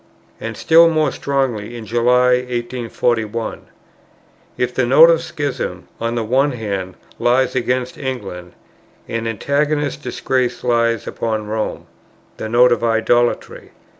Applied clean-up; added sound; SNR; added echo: none; none; none; none.